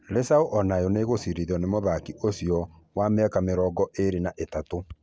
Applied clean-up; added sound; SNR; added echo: none; none; none; none.